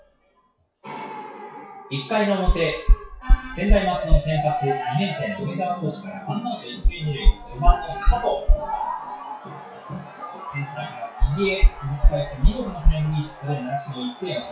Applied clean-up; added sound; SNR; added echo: classical method WPE with log-MMSE.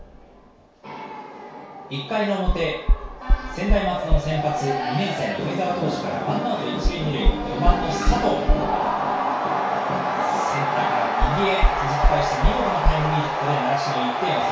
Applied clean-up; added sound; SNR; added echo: none; Knock; 2 dB; reverberation time 0.6 s.